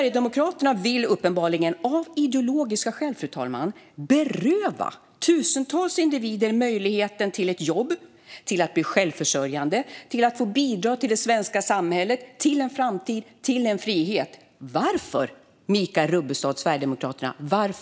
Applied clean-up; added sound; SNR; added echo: none; none; none; none.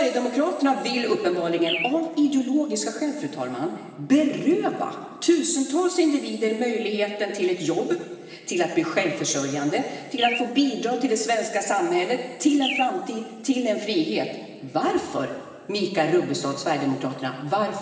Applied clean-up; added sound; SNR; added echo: none; Bird; 10 dB; reverberation time 2.4 s.